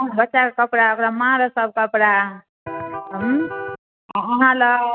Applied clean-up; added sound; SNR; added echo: neural mask model RNNoise.